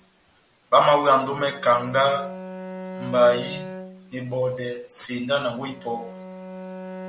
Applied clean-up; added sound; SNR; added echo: none; Bowed string instrument; 14 dB; none.